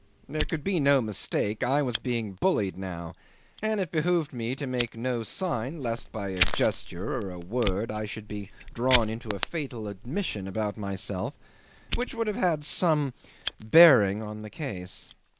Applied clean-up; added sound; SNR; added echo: none; Fire; 6 dB; none.